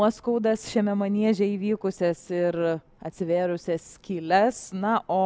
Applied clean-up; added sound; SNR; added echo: none; none; none; none.